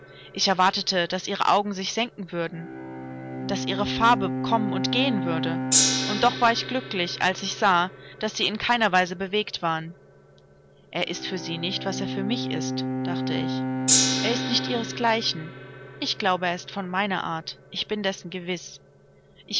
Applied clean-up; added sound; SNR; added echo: none; Gong + Bowed string instrument; 4 dB; none.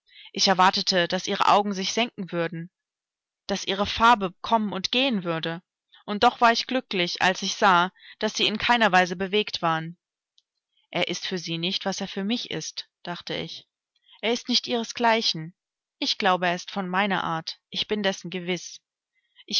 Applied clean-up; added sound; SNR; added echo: none; none; none; none.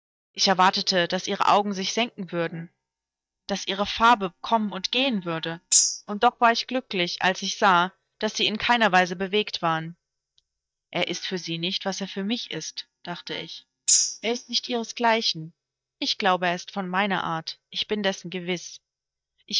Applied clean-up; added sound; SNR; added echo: neural mask model DeepFilterNet 3.